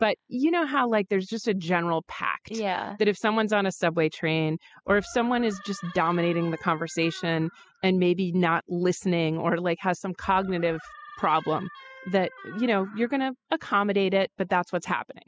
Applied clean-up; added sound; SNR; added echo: classical method spectral subtraction.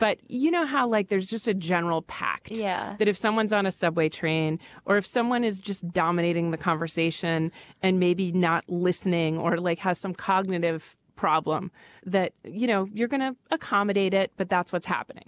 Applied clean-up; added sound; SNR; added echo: none; none; none; none.